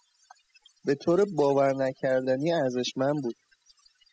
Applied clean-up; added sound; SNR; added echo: classical method spectral subtraction.